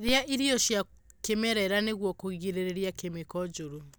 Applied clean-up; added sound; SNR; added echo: none; none; none; none.